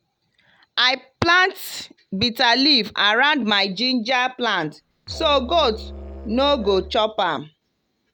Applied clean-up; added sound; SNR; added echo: none; Musical instrument; 15 dB; none.